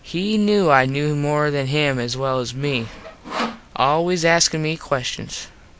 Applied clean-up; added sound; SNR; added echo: none; Sawing; 11 dB; none.